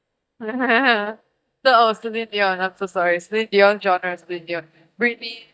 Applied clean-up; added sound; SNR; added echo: neural mask model DeepFilterNet 3.